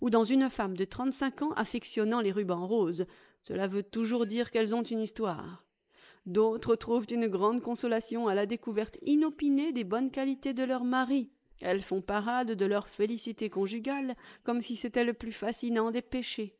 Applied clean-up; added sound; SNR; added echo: neural mask model Resemble Enhance denoiser.